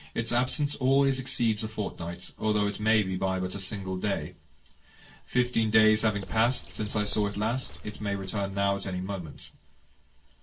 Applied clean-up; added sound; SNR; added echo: neural separator model SepFormer DNS4.